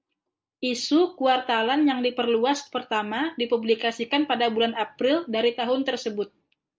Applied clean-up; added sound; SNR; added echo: none; none; none; none.